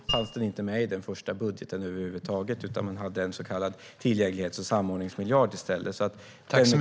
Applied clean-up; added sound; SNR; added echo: none; Mallet percussion; 8 dB; none.